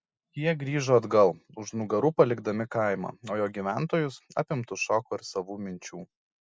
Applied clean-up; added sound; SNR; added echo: none; none; none; none.